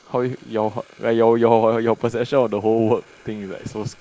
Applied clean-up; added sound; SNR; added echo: neural mask model Resemble Enhance denoiser.